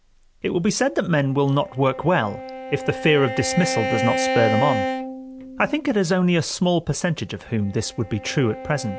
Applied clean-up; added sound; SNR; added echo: none; Bowed string instrument; 7 dB; none.